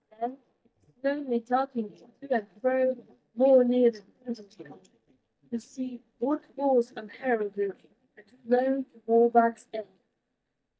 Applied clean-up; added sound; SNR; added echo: neural mask model DeepFilterNet 3.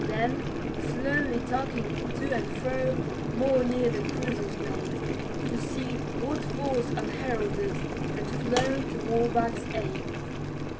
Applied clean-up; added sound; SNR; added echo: none; Boiling; -1 dB; reverberation time 0.3 s.